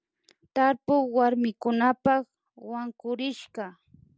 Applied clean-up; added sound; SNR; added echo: none; none; none; none.